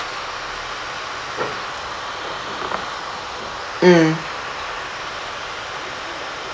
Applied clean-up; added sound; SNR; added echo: none; none; none; none.